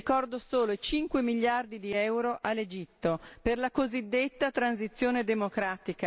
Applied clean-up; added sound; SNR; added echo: none; none; none; none.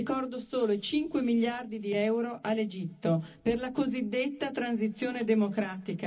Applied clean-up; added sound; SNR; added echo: none; none; none; reverberation time 0.4 s.